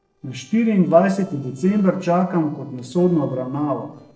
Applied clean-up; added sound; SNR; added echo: neural separator model SepFormer DNS4.